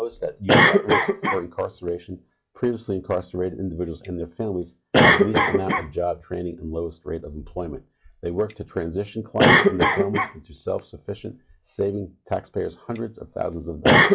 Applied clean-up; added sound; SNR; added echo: classical method log-MMSE.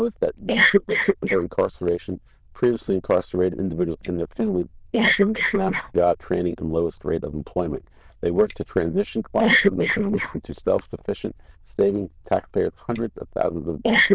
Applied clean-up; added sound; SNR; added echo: neural diffusion model UNIVERSE++.